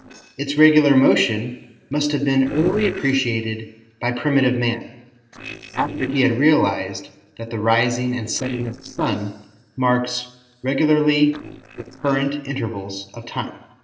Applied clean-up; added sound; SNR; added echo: neural separator model SepFormer DNS4.